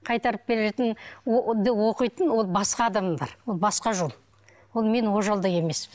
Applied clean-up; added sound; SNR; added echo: none; none; none; none.